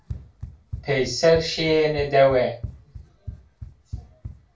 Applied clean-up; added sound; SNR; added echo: none; Run; 14 dB; reverberation time 0.2 s.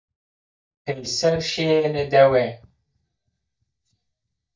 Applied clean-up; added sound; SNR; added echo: neural mask model DeepFilterNet 3.